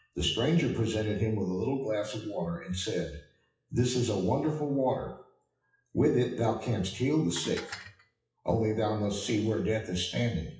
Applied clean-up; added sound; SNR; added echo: classical method WPE with log-MMSE.